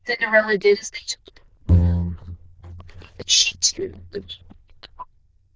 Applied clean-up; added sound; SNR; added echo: neural diffusion model UNIVERSE++.